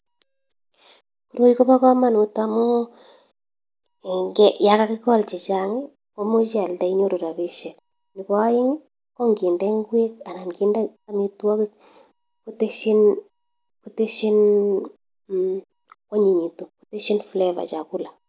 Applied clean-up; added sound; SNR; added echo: none; none; none; none.